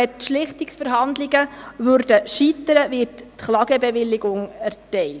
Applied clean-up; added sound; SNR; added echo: none; none; none; none.